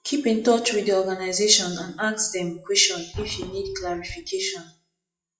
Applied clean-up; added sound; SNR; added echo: classical method WPE with log-MMSE.